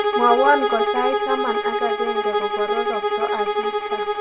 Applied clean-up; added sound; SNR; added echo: none; Bowed string instrument; -3 dB; none.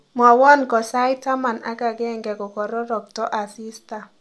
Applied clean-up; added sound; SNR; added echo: none; none; none; none.